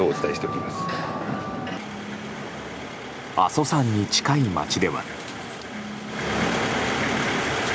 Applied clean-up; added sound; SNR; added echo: none; none; none; none.